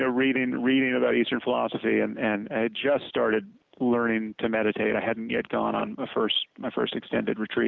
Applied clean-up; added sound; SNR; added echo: none; none; none; none.